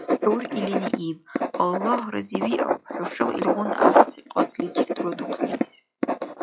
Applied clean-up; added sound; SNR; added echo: classical method log-MMSE.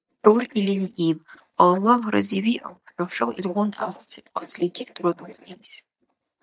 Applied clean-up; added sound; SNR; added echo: neural mask model DeepFilterNet 3.